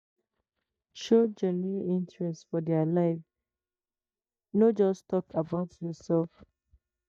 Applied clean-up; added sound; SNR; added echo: neural mask model DeepFilterNet 3.